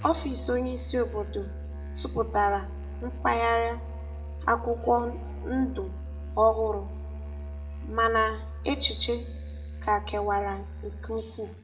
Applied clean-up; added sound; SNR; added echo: none; Musical instrument; 7 dB; reverberation time 1.0 s.